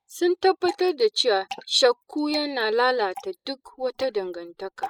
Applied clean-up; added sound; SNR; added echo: classical method spectral subtraction.